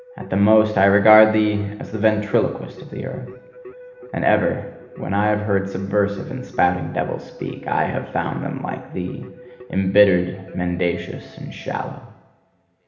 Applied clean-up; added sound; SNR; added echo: none; Keyboard (musical); 19 dB; reverberation time 1.1 s.